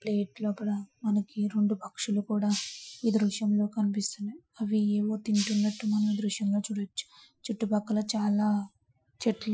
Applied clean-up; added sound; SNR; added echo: classical method Wiener filter.